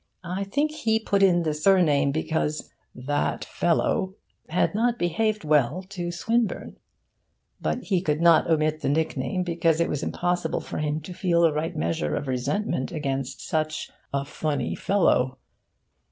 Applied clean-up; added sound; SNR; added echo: none; none; none; none.